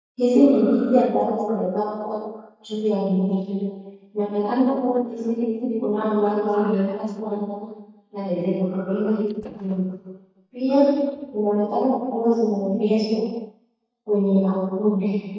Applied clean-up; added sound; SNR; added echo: neural mask model DeepFilterNet 3.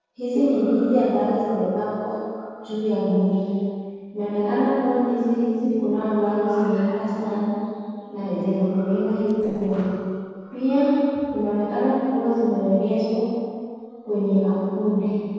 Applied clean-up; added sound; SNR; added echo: neural separator model SepFormer DNS4.